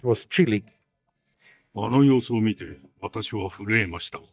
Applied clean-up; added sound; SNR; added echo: neural mask model DeepFilterNet 3.